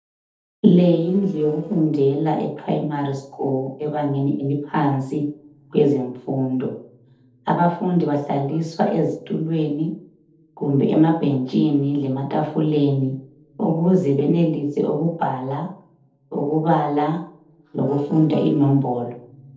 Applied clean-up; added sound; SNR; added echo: neural separator model SepFormer DNS4.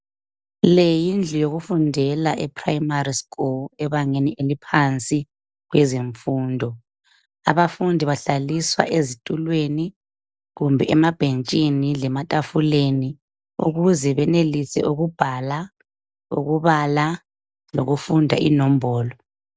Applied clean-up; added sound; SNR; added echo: none; none; none; none.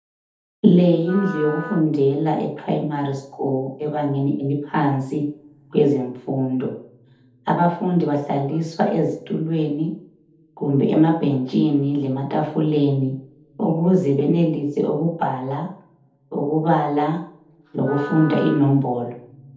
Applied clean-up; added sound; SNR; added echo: none; Wind instrument, woodwind instrument; 16 dB; reverberation time 0.6 s.